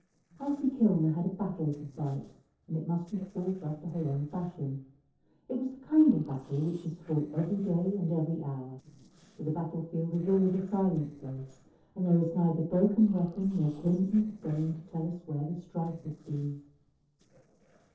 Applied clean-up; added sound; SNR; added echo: neural separator model SepFormer DNS4.